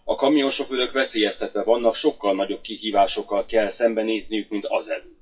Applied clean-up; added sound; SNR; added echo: classical method WPE with log-MMSE.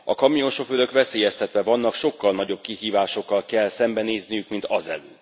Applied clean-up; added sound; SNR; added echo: none; none; none; none.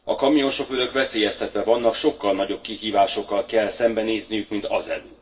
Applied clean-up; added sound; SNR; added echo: neural separator model SepFormer DNS4.